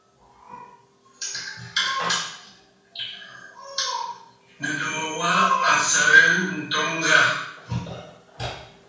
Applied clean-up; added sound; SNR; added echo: none; none; none; reverberation time 0.7 s.